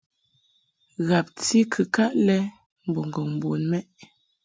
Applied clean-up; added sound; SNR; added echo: none; none; none; none.